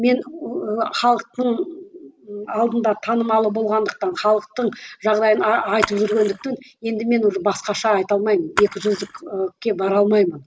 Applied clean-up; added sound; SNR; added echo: none; Splash, splatter; 12 dB; none.